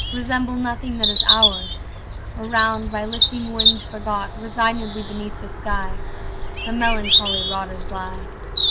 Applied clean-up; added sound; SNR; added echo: none; Bird vocalization, bird call, bird song; -4 dB; none.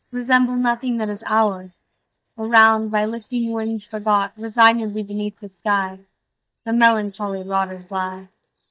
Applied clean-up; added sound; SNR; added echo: neural mask model DeepFilterNet 3.